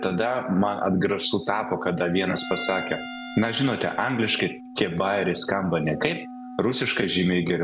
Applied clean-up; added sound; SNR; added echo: none; Wind instrument, woodwind instrument + Bowed string instrument; 13 dB; none.